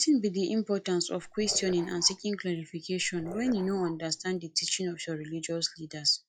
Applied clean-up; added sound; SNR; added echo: classical method log-MMSE.